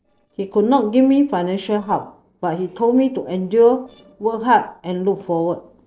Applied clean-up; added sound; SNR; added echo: neural separator model SepFormer DNS4.